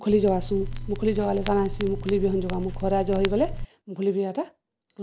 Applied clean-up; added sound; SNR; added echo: none; Crackle; 6 dB; none.